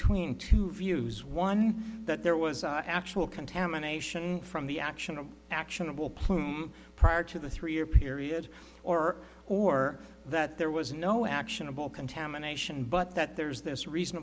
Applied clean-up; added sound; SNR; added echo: none; none; none; none.